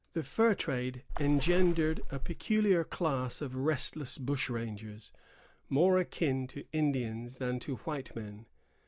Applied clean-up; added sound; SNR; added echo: none; Water / Splash, splatter; -3 dB; none.